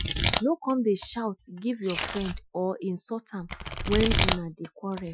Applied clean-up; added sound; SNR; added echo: classical method Wiener filter.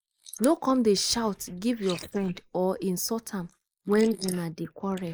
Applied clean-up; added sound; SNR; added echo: neural mask model Resemble Enhance denoiser.